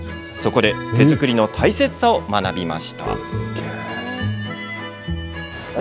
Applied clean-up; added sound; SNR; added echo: none; Burping, eructation; 14 dB; none.